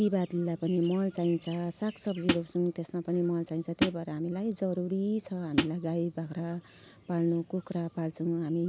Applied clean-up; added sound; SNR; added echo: none; Hi-hat; 0 dB; none.